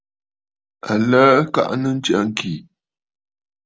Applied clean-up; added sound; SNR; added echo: none; none; none; none.